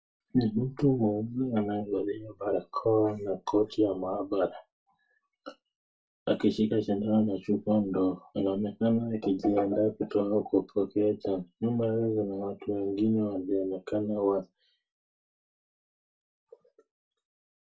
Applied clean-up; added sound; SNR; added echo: none; none; none; reverberation time 0.2 s.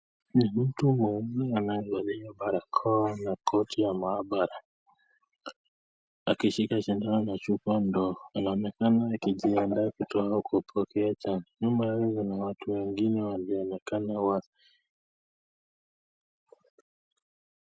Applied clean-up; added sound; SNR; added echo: none; none; none; none.